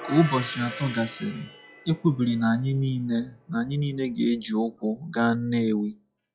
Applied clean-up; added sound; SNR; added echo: classical method log-MMSE.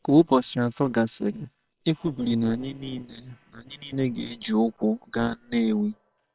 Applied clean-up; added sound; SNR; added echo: neural separator model SepFormer WHAM!.